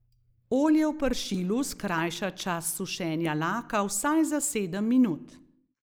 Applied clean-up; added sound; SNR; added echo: neural mask model Resemble Enhance denoiser.